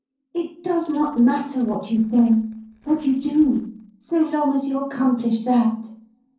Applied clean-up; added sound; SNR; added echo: neural separator model SepFormer DNS4.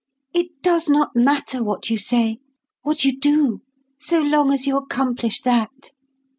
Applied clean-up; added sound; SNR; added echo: none; none; none; none.